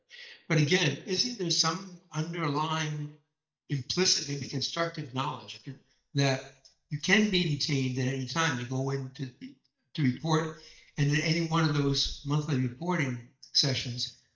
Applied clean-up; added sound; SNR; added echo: neural mask model DeepFilterNet 3.